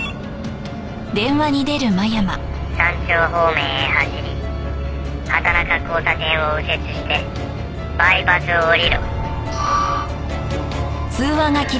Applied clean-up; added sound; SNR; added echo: none; none; none; none.